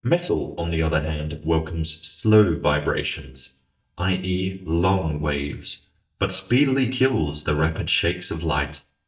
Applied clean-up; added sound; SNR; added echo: neural mask model DeepFilterNet 3.